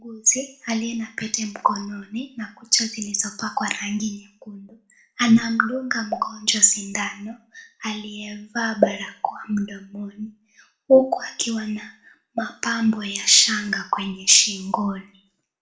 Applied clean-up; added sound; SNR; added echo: none; none; none; reverberation time 0.4 s.